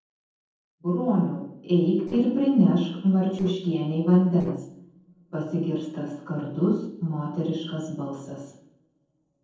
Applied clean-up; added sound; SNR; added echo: neural separator model SepFormer DNS4.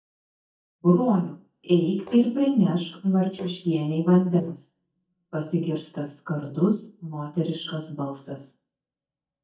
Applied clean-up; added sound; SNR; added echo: neural mask model DeepFilterNet 3.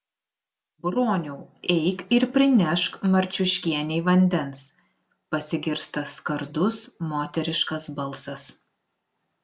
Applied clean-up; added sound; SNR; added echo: none; none; none; none.